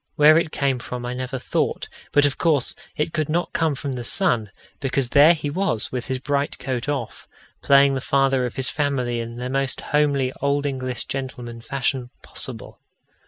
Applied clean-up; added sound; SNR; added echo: neural mask model Resemble Enhance denoiser.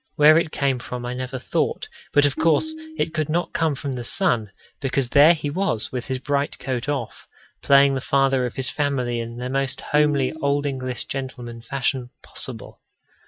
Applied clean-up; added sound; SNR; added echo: classical method log-MMSE.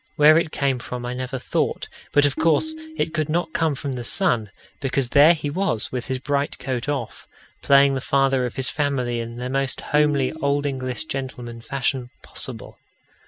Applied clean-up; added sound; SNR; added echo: none; Tabla; 11 dB; none.